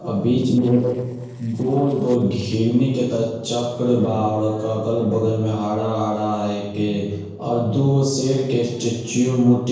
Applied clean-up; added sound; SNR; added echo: neural separator model SepFormer DNS4.